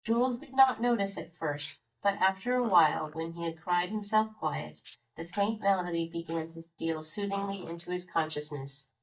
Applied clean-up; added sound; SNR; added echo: neural mask model DeepFilterNet 3.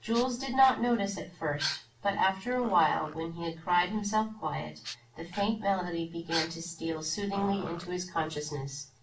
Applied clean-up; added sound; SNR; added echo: none; Dog; 13 dB; reverberation time 0.3 s.